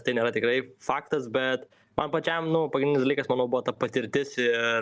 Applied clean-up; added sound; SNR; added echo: none; none; none; none.